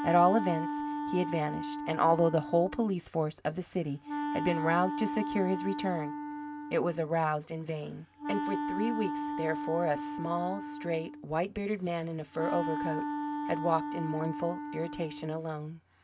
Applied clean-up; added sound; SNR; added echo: none; Wind instrument, woodwind instrument; 5 dB; none.